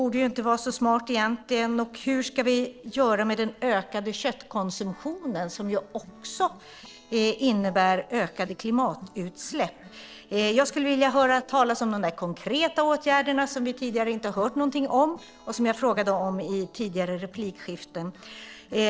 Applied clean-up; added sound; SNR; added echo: neural separator model SepFormer DNS4.